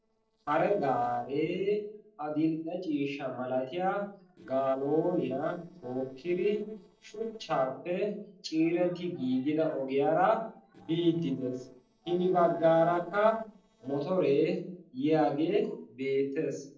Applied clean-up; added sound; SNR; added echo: neural separator model SepFormer DNS4.